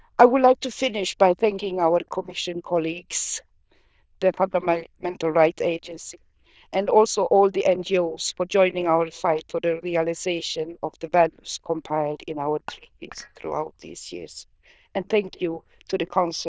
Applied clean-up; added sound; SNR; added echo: neural diffusion model UNIVERSE++.